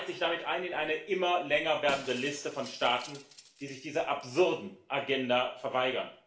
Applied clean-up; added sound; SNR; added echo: none; Shatter; 19 dB; reverberation time 0.4 s.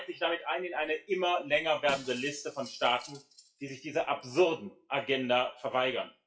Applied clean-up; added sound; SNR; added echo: classical method WPE with log-MMSE.